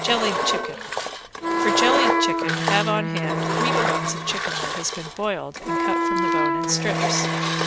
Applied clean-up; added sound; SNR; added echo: none; Wind instrument, woodwind instrument + Engine; -4 dB; none.